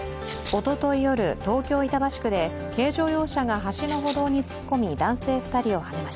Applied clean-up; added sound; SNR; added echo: none; Rattle (instrument); 16 dB; none.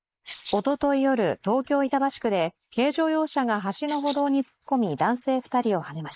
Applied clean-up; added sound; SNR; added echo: neural mask model Resemble Enhance denoiser.